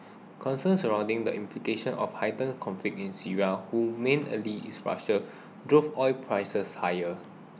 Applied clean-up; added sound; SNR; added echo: none; none; none; none.